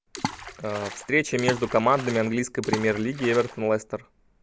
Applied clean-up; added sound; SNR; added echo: none; Water / Splash, splatter; 10 dB; none.